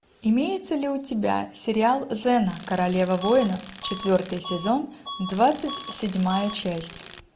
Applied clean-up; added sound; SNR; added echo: none; Tools + Bus / Alarm; 13 dB; none.